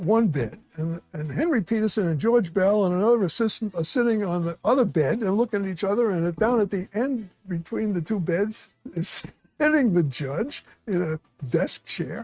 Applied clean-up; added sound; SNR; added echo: neural mask model RNNoise.